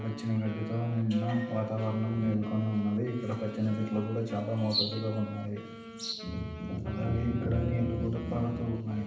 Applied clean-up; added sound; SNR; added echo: none; Wind instrument, woodwind instrument; 14 dB; reverberation time 0.8 s.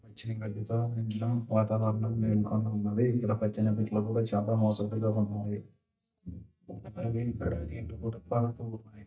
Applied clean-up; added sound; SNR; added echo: neural mask model DeepFilterNet 3.